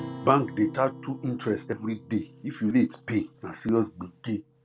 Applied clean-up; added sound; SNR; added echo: none; Acoustic guitar; 16 dB; none.